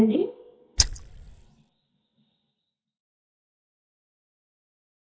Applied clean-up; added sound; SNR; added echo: neural mask model DeepFilterNet 3.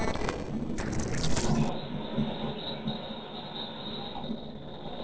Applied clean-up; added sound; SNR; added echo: neural separator model SepFormer DNS4.